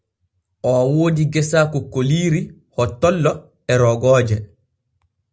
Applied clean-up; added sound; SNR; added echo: none; none; none; none.